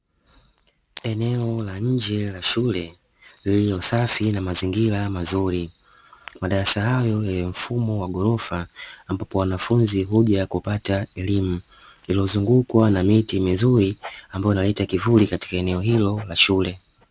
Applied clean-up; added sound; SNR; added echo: none; none; none; none.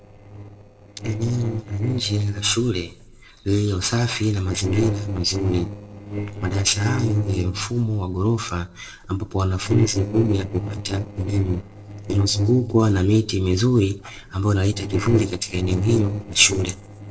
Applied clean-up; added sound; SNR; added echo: neural separator model SepFormer DNS4.